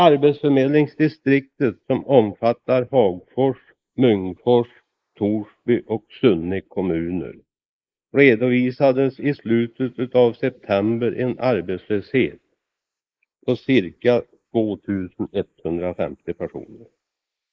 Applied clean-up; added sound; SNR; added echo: neural mask model Resemble Enhance denoiser.